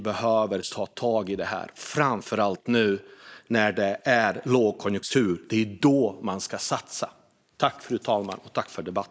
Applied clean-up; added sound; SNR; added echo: neural mask model Resemble Enhance denoiser.